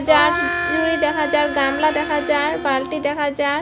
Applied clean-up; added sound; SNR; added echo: none; Harmonica; 5 dB; none.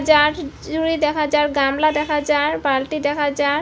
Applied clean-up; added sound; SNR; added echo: none; none; none; none.